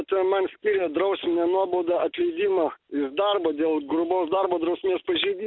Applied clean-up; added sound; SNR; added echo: none; none; none; none.